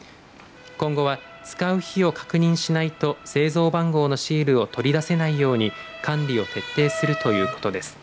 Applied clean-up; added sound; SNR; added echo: none; Motor vehicle (road) / Siren; 13 dB; none.